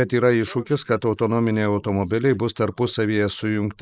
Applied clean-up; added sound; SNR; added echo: neural mask model Resemble Enhance denoiser.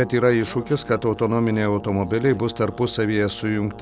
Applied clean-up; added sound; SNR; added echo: none; Brass instrument; 19 dB; none.